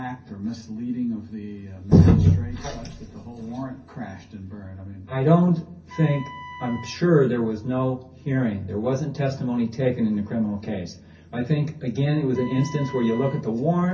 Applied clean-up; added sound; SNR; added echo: none; Wind instrument, woodwind instrument; 18 dB; reverberation time 0.3 s.